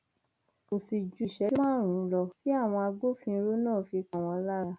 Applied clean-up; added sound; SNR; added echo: none; none; none; none.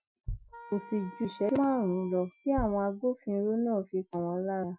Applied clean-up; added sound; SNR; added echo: classical method Wiener filter.